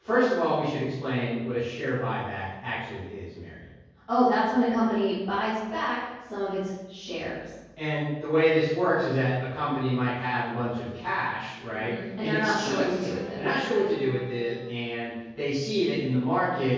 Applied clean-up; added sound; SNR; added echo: none; Guitar; 14 dB; reverberation time 1.3 s.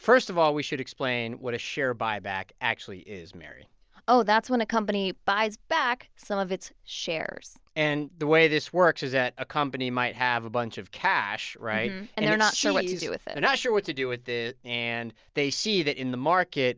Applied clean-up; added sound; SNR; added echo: none; none; none; none.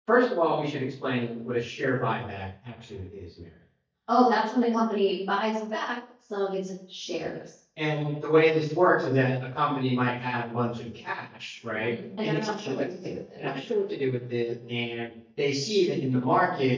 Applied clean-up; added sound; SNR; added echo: neural mask model DeepFilterNet 3.